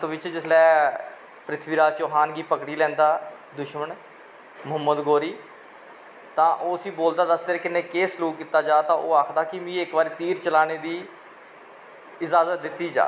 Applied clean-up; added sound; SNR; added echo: none; none; none; none.